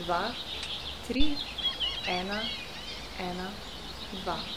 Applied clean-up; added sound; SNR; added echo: none; Gull, seagull; -4 dB; none.